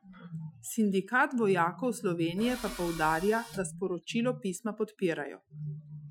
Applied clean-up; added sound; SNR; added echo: classical method Wiener filter.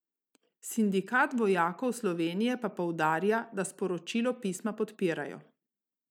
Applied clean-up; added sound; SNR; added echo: none; none; none; none.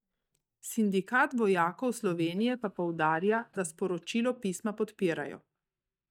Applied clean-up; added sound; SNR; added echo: neural mask model DeepFilterNet 3.